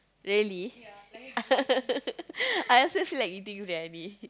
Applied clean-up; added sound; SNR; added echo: none; none; none; none.